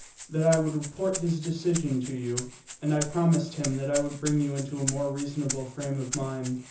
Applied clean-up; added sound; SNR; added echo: none; Rattle (instrument); 10 dB; reverberation time 0.6 s.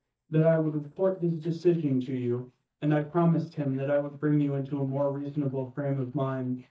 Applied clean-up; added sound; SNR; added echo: neural mask model DeepFilterNet 3.